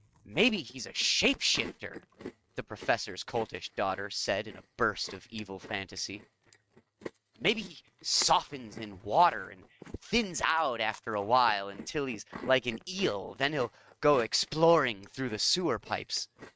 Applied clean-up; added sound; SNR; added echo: neural mask model RNNoise.